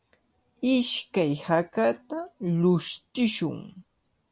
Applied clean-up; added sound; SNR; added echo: none; none; none; none.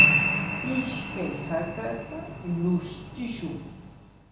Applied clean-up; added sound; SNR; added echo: none; Piano; -4 dB; reverberation time 0.9 s.